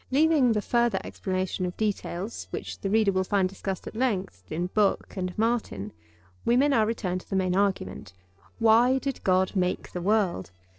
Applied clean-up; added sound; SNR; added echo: neural separator model SepFormer DNS4.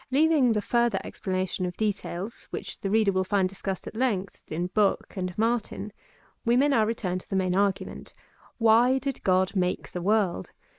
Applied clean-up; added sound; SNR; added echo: neural mask model Resemble Enhance denoiser.